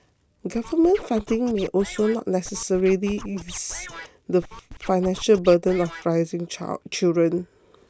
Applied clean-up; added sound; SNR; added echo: none; Scratching (performance technique); 16 dB; none.